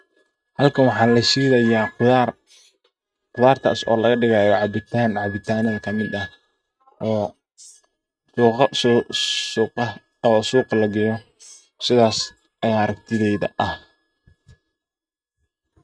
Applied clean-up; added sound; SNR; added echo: neural mask model RNNoise.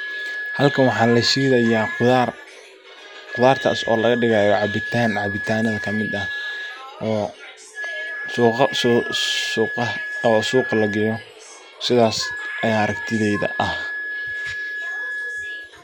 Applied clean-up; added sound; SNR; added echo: none; Wind instrument, woodwind instrument; 8 dB; none.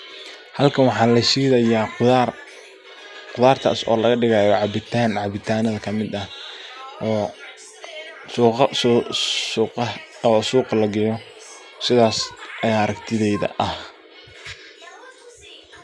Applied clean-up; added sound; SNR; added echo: none; none; none; none.